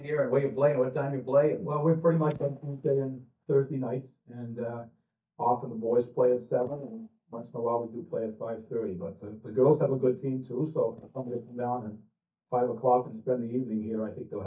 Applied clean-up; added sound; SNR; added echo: neural mask model DeepFilterNet 3.